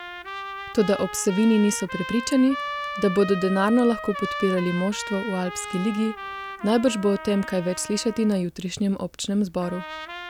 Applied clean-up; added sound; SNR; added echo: none; Trumpet; 11 dB; none.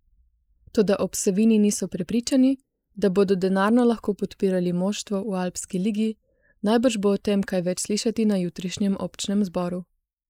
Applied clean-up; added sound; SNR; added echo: neural mask model Resemble Enhance denoiser.